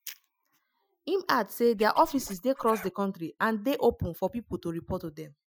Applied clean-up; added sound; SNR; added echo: classical method Wiener filter.